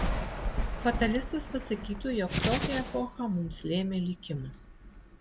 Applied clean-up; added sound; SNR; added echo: none; Thunder + Hands; 2 dB; none.